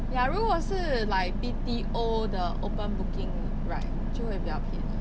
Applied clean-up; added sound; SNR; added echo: none; none; none; none.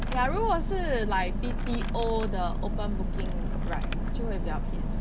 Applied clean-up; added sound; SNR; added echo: none; Crumpling, crinkling; 18 dB; none.